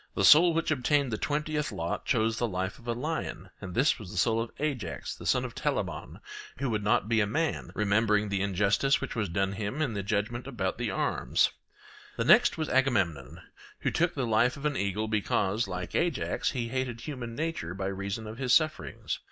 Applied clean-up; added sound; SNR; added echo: none; none; none; none.